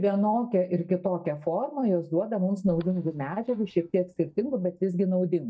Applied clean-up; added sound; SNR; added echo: neural mask model DeepFilterNet 3.